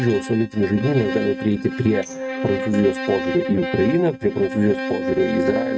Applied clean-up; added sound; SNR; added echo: neural mask model RNNoise.